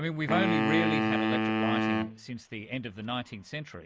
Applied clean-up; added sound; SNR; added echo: none; Wind instrument, woodwind instrument; -4 dB; none.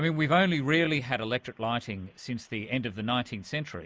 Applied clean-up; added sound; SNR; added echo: none; none; none; none.